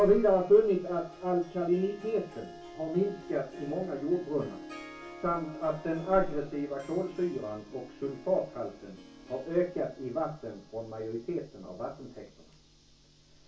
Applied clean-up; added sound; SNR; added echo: none; Harp; 18 dB; reverberation time 0.2 s.